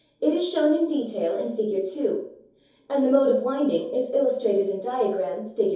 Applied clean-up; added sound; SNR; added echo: none; none; none; reverberation time 0.6 s.